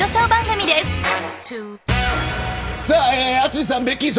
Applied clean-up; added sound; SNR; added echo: none; none; none; none.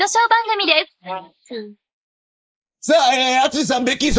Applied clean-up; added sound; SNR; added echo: neural mask model Resemble Enhance denoiser.